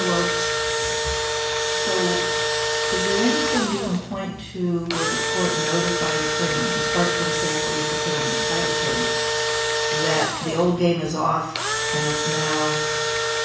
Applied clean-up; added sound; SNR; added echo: none; Engine / Drill; -3 dB; reverberation time 0.7 s.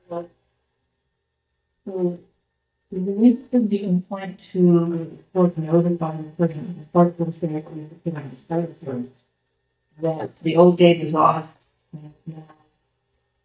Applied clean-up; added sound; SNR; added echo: neural mask model DeepFilterNet 3.